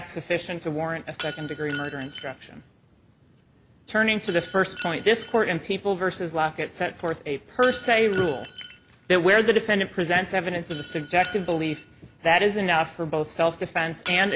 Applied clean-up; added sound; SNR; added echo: none; Shatter; 16 dB; none.